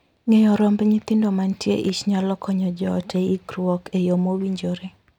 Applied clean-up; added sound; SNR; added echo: none; none; none; none.